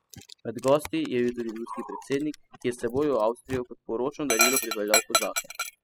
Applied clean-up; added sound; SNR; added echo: classical method spectral subtraction.